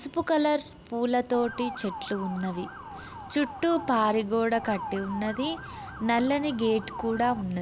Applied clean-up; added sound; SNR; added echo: none; Motor vehicle (road) / Siren; 12 dB; none.